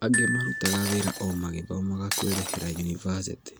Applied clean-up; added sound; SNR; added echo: none; Shatter + Glockenspiel; 3 dB; none.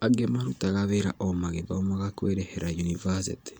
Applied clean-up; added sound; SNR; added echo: none; none; none; none.